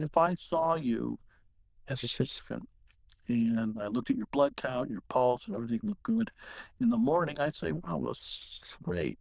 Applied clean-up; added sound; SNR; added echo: neural diffusion model UNIVERSE++.